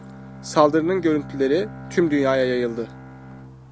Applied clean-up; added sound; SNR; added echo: none; Bowed string instrument; 15 dB; none.